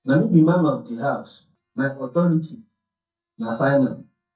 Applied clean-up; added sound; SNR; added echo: neural mask model DeepFilterNet 3.